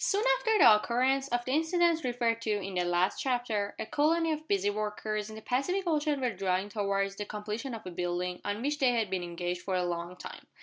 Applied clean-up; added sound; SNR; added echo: none; none; none; none.